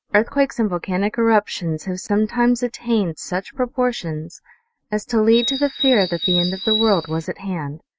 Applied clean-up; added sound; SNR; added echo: neural mask model RNNoise.